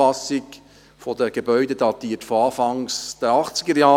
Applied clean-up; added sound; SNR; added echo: none; none; none; none.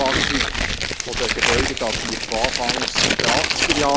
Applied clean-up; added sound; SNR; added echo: none; Tearing; -4 dB; none.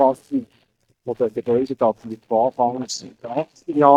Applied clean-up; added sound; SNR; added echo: neural mask model DeepFilterNet 3.